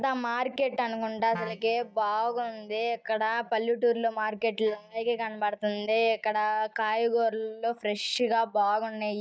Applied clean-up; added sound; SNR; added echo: neural mask model DeepFilterNet 3.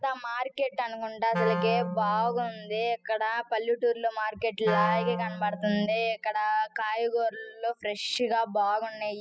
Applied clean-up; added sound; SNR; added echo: classical method spectral subtraction.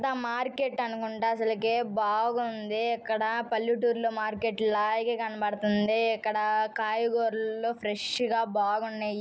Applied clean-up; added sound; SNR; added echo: none; none; none; none.